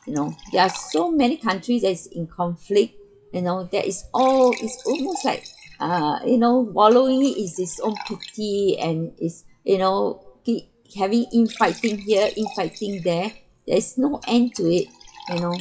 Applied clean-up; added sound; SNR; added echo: classical method WPE with log-MMSE.